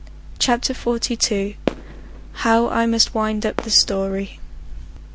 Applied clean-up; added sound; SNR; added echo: none; Fireworks; 14 dB; none.